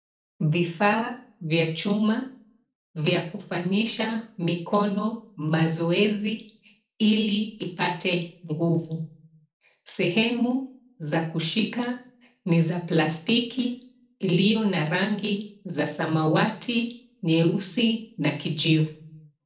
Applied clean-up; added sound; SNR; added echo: none; none; none; reverberation time 0.4 s.